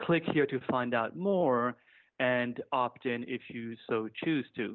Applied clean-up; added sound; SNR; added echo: none; none; none; none.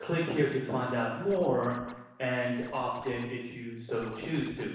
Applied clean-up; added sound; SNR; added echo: neural separator model SepFormer DNS4.